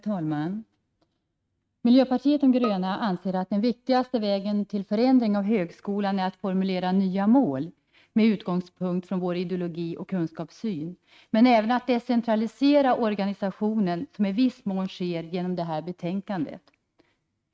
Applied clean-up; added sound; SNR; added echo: neural mask model RNNoise.